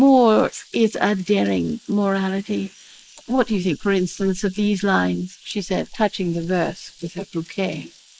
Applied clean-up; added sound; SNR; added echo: neural mask model Resemble Enhance denoiser.